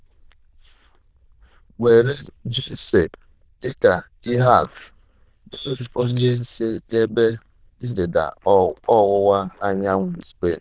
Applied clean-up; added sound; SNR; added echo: neural diffusion model UNIVERSE++.